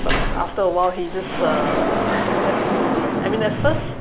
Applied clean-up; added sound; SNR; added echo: none; Sliding door; -2 dB; none.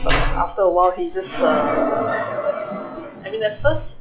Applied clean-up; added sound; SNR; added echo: classical method log-MMSE.